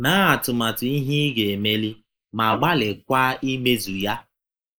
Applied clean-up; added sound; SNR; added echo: neural mask model Resemble Enhance denoiser.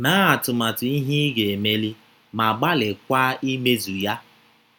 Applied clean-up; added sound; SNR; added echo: none; none; none; none.